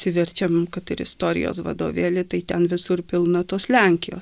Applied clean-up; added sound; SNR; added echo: none; none; none; none.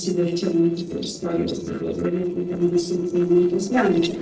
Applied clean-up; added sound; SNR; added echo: neural separator model SepFormer DNS4.